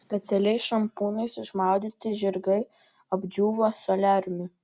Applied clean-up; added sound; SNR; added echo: none; none; none; none.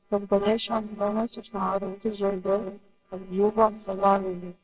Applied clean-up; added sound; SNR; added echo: neural separator model SepFormer WHAMR!.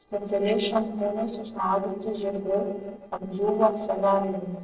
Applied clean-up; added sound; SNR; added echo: neural separator model SepFormer DNS4.